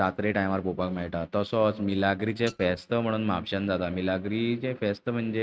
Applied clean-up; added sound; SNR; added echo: neural mask model RNNoise.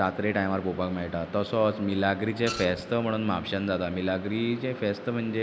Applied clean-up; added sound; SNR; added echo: none; Printer; 8 dB; none.